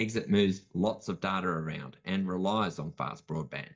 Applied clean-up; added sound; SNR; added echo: neural mask model DeepFilterNet 3.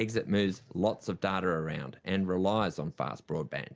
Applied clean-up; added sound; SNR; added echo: none; none; none; none.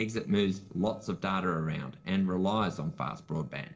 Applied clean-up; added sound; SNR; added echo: neural separator model SepFormer DNS4.